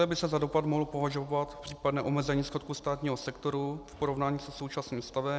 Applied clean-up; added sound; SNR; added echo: none; none; none; none.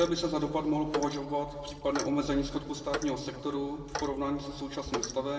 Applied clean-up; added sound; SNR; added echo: none; Clock; 10 dB; reverberation time 1.6 s.